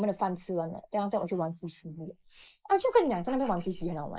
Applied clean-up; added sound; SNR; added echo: neural mask model Resemble Enhance denoiser.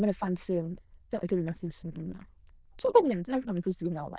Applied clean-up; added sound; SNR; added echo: neural diffusion model UNIVERSE++.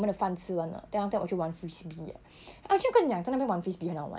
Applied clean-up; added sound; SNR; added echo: none; none; none; none.